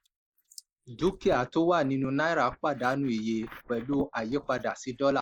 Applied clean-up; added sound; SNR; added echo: neural mask model Resemble Enhance denoiser.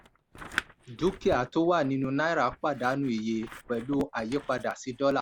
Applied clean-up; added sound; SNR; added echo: none; Scissors; 15 dB; none.